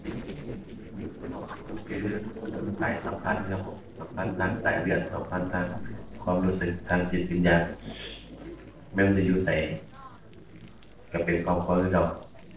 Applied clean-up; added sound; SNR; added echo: neural separator model SepFormer DNS4.